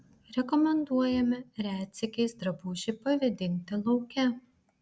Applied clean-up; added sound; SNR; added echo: none; none; none; none.